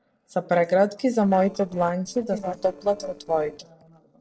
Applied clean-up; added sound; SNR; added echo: neural separator model SepFormer DNS4.